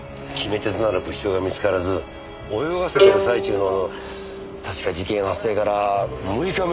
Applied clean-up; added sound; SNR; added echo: none; Bowed string instrument; -1 dB; none.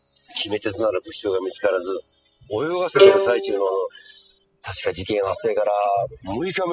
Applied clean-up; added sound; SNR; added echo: classical method spectral subtraction.